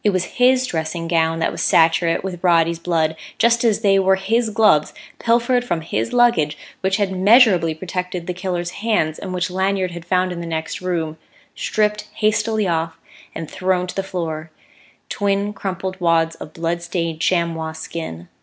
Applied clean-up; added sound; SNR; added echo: none; none; none; none.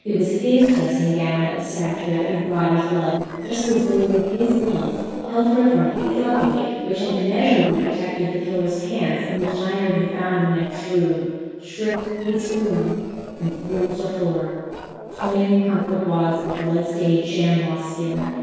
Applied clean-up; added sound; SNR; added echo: neural separator model SepFormer DNS4.